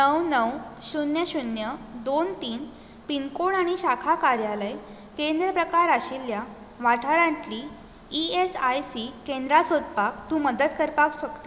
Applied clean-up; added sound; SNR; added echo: none; none; none; none.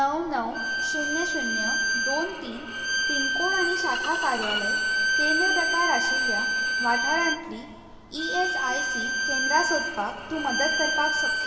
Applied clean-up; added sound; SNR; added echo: none; Bowed string instrument; -3 dB; reverberation time 2.7 s.